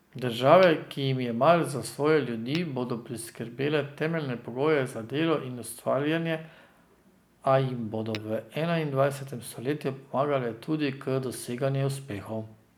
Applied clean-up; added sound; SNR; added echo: none; Tap / Glass; 19 dB; none.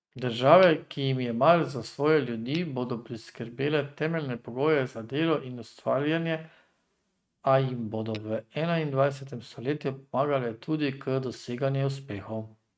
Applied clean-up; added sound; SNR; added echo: neural mask model RNNoise.